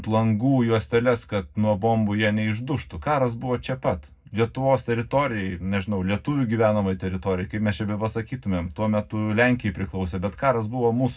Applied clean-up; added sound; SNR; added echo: none; none; none; reverberation time 0.3 s.